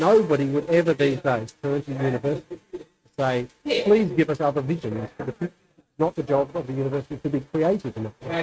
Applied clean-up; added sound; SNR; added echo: neural mask model RNNoise.